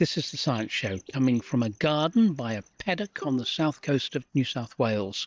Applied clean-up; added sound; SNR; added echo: neural mask model DeepFilterNet 3.